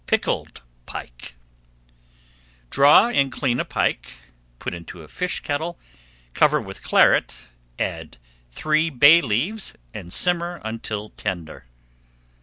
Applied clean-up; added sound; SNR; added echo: none; none; none; none.